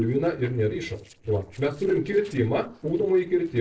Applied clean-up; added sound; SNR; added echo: neural separator model SepFormer DNS4.